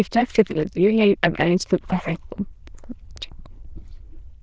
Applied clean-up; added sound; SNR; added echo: neural diffusion model UNIVERSE++.